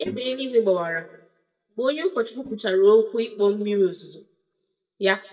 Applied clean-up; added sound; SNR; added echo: neural mask model DeepFilterNet 3.